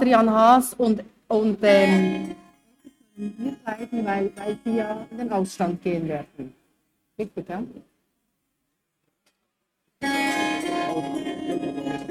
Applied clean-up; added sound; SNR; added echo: neural mask model RNNoise.